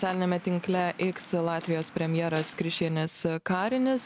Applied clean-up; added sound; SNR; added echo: none; Waves, surf / Wind; 19 dB; none.